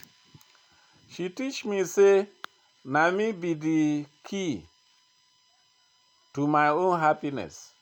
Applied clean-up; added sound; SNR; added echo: none; none; none; none.